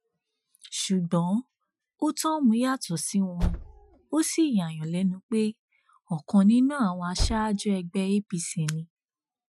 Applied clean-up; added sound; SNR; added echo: classical method Wiener filter.